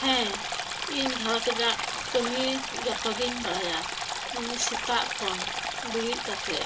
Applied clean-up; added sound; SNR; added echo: none; Stream; 1 dB; reverberation time 0.2 s.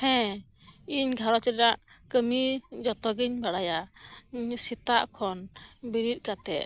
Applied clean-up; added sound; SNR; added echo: none; none; none; none.